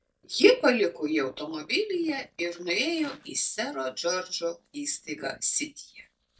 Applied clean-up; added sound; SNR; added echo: neural mask model DeepFilterNet 3.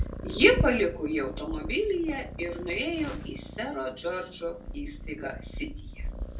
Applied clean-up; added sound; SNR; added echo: none; Purr; 7 dB; reverberation time 0.2 s.